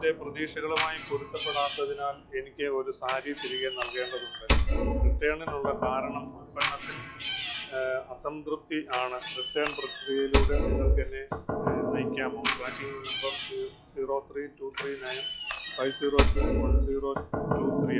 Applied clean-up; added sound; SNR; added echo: classical method log-MMSE.